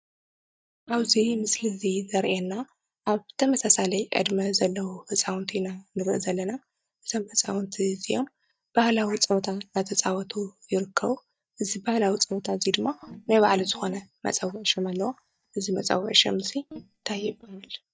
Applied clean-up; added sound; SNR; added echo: neural mask model DeepFilterNet 3.